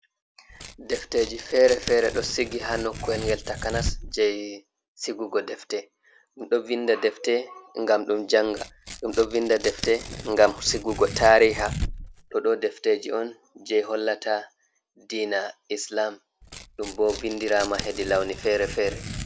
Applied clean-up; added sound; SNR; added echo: none; Tearing; 13 dB; none.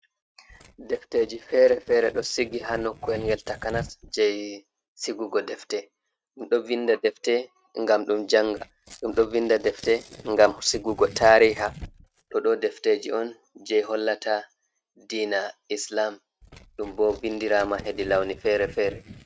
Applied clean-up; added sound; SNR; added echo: neural mask model RNNoise.